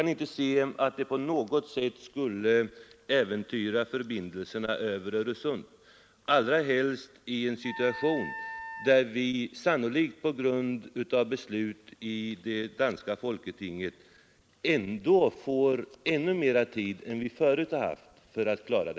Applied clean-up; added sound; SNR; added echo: none; Wind instrument, woodwind instrument; 11 dB; none.